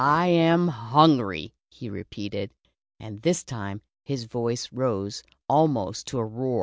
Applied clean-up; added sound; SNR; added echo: none; none; none; none.